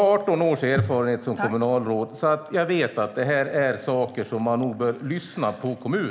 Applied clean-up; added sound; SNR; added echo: none; none; none; none.